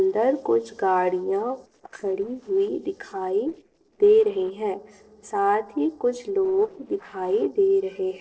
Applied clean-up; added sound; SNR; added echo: neural separator model SepFormer DNS4.